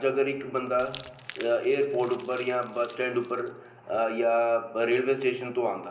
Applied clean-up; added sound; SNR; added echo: none; Crumpling, crinkling; 19 dB; reverberation time 0.5 s.